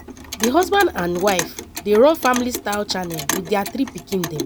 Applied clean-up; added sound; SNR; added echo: none; Clock; 9 dB; none.